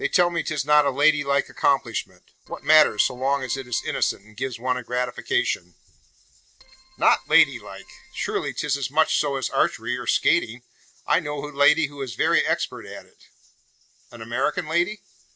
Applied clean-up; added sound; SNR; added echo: neural separator model SepFormer DNS4.